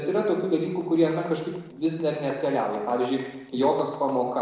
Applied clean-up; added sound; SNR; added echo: neural separator model SepFormer DNS4.